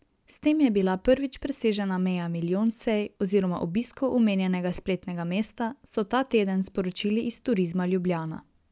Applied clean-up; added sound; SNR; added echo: none; none; none; none.